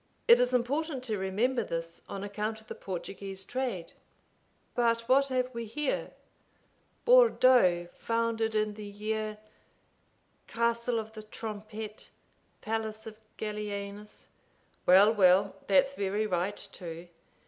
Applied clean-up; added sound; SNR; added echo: none; none; none; none.